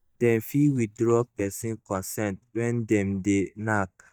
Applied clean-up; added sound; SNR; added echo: neural mask model DeepFilterNet 3.